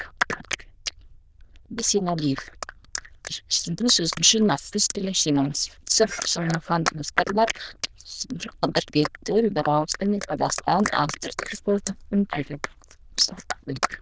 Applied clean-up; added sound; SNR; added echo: neural diffusion model UNIVERSE++.